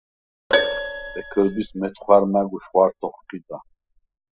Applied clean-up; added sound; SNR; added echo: classical method spectral subtraction.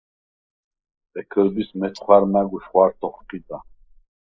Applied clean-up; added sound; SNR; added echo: neural mask model Resemble Enhance denoiser.